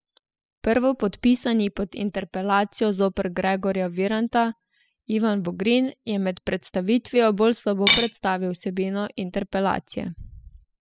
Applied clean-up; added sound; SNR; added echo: classical method spectral subtraction.